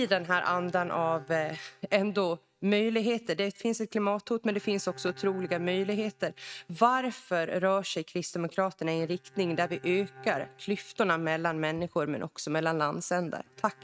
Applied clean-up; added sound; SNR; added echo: neural mask model RNNoise.